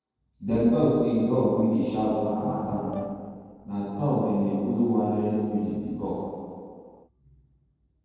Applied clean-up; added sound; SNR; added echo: neural separator model SepFormer DNS4.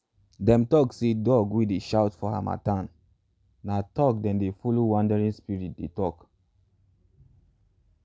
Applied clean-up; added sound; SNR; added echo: none; none; none; none.